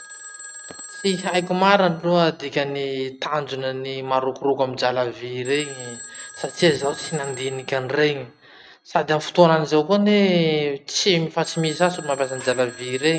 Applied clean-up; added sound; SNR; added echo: none; Telephone; 18 dB; none.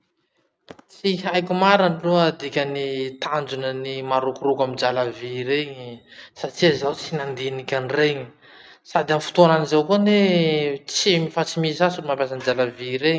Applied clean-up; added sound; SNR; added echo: none; none; none; none.